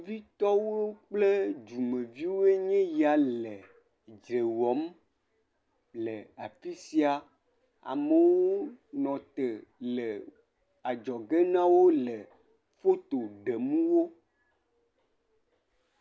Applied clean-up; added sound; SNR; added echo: none; none; none; none.